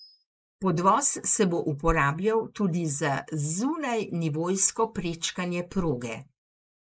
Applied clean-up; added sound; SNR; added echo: neural mask model Resemble Enhance denoiser.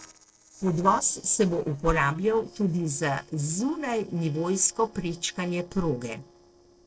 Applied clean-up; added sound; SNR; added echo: neural separator model SepFormer DNS4.